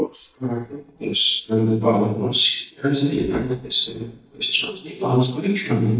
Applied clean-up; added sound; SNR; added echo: neural mask model DeepFilterNet 3.